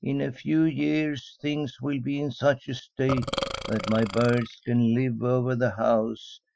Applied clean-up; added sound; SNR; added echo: classical method Wiener filter.